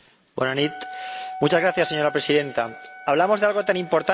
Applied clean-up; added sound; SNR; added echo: none; Wind instrument, woodwind instrument; 14 dB; none.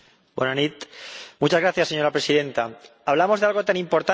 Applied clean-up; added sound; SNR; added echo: none; none; none; none.